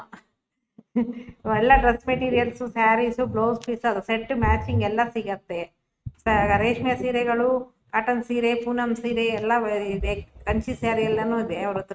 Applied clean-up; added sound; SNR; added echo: neural mask model RNNoise.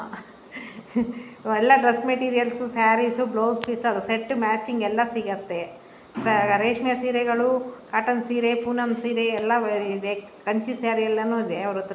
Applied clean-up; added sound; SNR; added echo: none; none; none; none.